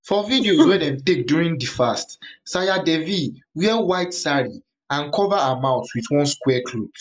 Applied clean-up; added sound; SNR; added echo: neural mask model Resemble Enhance denoiser.